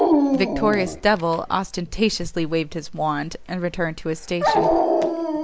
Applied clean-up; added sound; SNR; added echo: none; Dog; 0 dB; none.